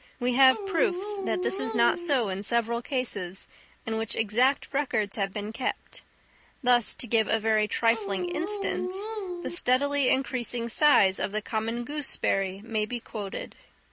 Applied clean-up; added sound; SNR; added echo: none; Dog; 4 dB; none.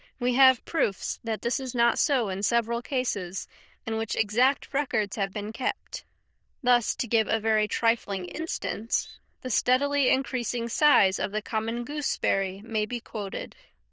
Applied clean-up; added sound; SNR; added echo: neural diffusion model UNIVERSE++.